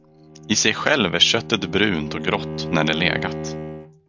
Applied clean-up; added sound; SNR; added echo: none; Bowed string instrument; 9 dB; none.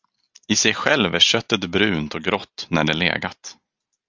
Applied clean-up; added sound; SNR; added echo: none; none; none; none.